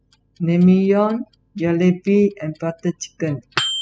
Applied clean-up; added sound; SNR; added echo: classical method spectral subtraction.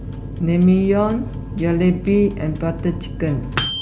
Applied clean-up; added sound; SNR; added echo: none; Microwave oven; 9 dB; none.